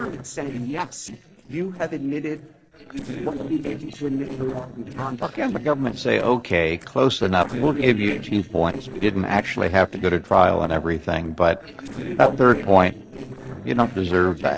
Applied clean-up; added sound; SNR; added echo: neural separator model SepFormer DNS4.